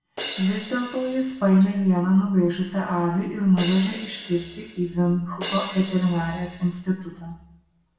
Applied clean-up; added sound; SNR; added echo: none; Crash cymbal; 12 dB; reverberation time 0.8 s.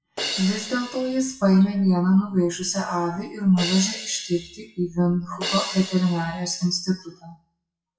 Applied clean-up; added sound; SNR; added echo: classical method WPE with log-MMSE.